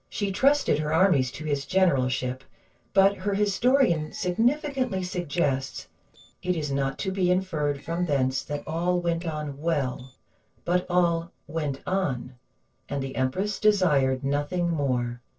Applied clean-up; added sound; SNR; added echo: neural separator model SepFormer DNS4.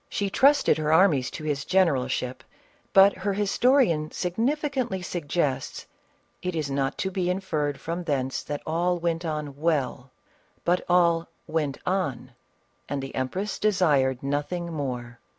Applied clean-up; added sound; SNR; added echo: none; none; none; none.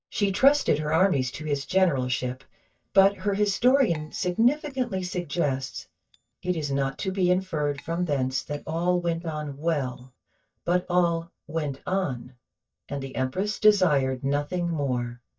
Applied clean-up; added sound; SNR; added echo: neural mask model DeepFilterNet 3.